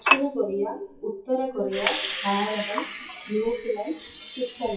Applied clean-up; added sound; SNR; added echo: classical method WPE with log-MMSE.